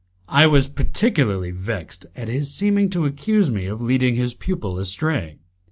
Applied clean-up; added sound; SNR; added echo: none; none; none; none.